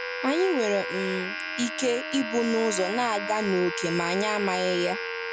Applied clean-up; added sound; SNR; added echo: none; Domestic sounds, home sounds + Brass instrument; 5 dB; none.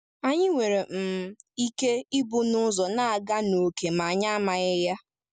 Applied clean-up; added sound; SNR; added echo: none; none; none; none.